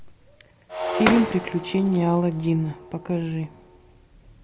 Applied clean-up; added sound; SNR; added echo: none; Shatter; 6 dB; none.